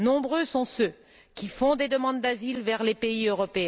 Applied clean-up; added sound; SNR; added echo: none; none; none; none.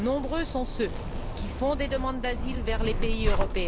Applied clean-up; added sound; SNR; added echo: none; Zipper (clothing); -2 dB; none.